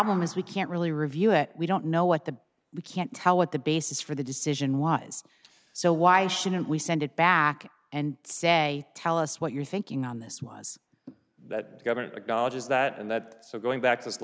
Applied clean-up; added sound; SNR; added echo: none; none; none; none.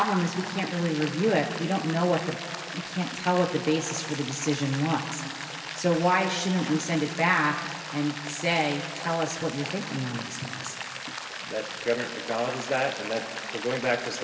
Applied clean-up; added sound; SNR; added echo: none; Rain; 9 dB; reverberation time 2.3 s.